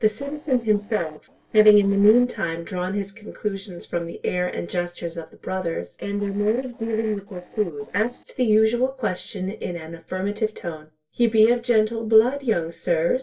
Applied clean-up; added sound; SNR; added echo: neural separator model SepFormer DNS4.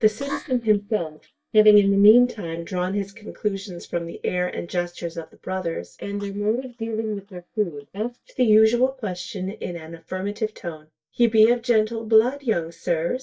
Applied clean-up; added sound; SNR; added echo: neural mask model DeepFilterNet 3.